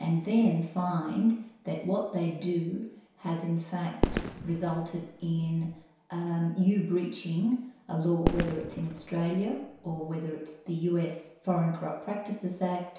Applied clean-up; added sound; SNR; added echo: none; Fireworks; 4 dB; reverberation time 0.7 s.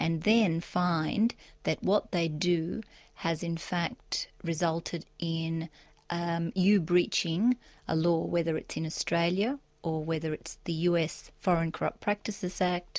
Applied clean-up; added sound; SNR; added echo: none; none; none; none.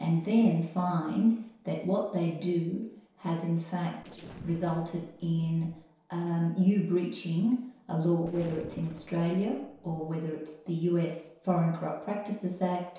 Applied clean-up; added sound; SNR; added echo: neural separator model SepFormer DNS4.